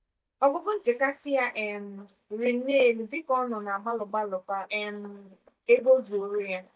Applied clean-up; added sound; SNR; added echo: neural mask model DeepFilterNet 3.